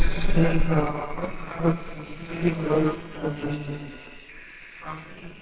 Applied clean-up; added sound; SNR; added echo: neural separator model SepFormer WHAMR!.